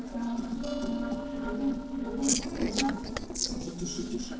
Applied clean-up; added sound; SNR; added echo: neural separator model SepFormer DNS4.